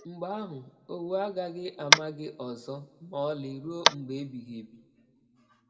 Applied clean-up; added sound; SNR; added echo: none; Tap; -4 dB; reverberation time 1.4 s.